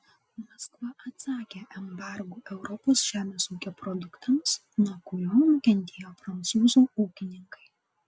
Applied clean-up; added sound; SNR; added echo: none; none; none; none.